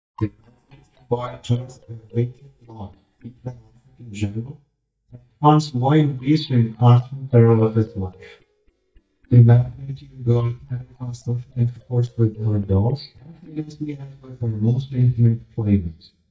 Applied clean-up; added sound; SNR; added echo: neural mask model DeepFilterNet 3.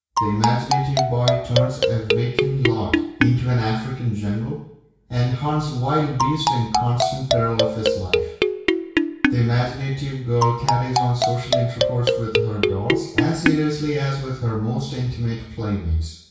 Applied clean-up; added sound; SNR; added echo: none; Marimba, xylophone; 0 dB; reverberation time 0.6 s.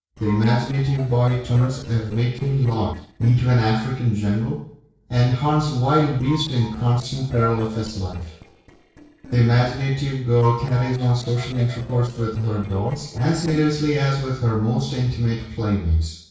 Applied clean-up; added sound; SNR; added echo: neural separator model SepFormer DNS4.